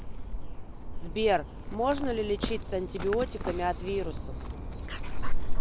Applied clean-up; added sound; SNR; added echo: none; Dog; -4 dB; none.